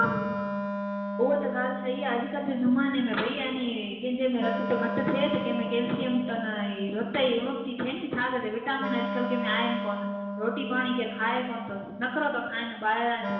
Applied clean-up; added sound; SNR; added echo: none; Wind instrument, woodwind instrument; 6 dB; reverberation time 1.3 s.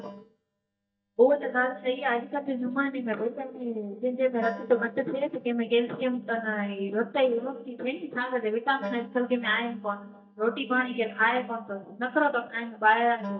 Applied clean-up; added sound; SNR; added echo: neural mask model DeepFilterNet 3.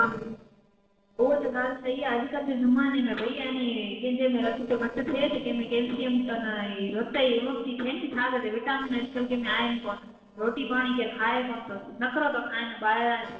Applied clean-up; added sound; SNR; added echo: neural separator model SepFormer DNS4.